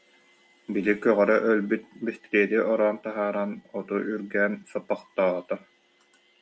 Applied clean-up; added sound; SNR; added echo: none; none; none; none.